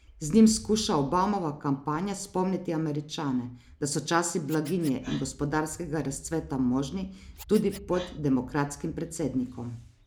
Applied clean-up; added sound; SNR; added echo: none; Scratching (performance technique) + Bird; 20 dB; none.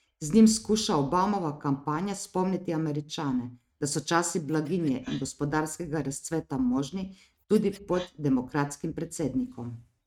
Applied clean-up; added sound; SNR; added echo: neural mask model RNNoise.